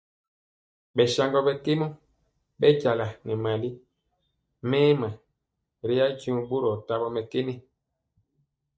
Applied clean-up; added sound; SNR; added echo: neural mask model DeepFilterNet 3.